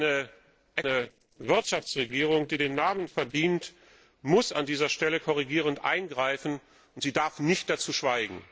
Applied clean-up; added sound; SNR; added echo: neural separator model SepFormer DNS4.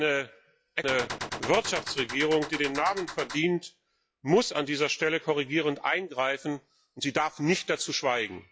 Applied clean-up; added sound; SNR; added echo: classical method log-MMSE.